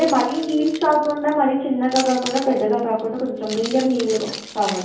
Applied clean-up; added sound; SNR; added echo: none; Keys jangling; 15 dB; reverberation time 0.7 s.